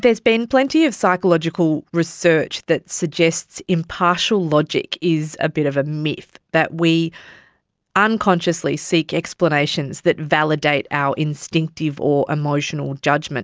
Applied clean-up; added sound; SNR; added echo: none; none; none; none.